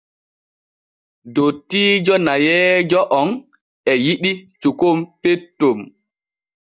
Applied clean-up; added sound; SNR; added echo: neural mask model DeepFilterNet 3.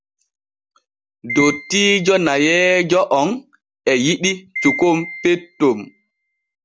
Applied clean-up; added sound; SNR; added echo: none; Piano; 11 dB; none.